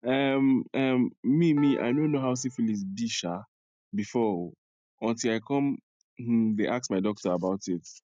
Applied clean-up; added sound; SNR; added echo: neural mask model RNNoise.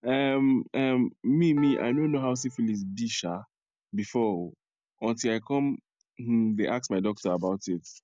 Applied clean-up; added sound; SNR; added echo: none; Piano; 20 dB; none.